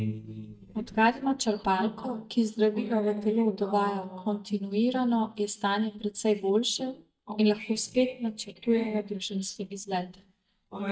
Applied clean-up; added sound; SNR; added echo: neural mask model DeepFilterNet 3.